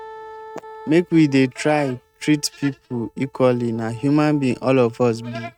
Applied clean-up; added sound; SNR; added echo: neural mask model RNNoise.